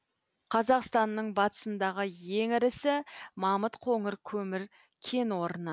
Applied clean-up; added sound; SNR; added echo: none; none; none; none.